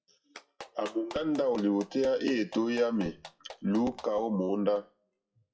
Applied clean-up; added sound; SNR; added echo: classical method WPE with log-MMSE.